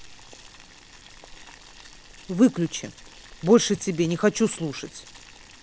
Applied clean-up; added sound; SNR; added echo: none; Boiling; 20 dB; none.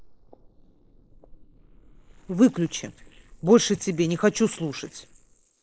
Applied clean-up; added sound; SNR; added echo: neural mask model Resemble Enhance denoiser.